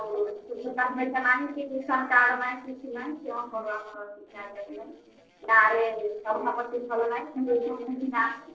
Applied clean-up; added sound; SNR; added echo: neural separator model SepFormer DNS4.